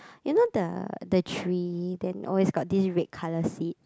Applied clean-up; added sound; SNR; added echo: none; none; none; none.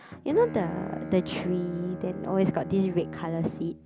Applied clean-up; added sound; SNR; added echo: none; Bowed string instrument; 10 dB; none.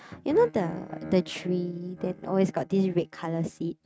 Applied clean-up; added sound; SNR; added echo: neural mask model RNNoise.